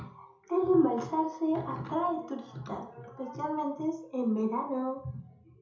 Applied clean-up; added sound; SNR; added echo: none; none; none; reverberation time 0.5 s.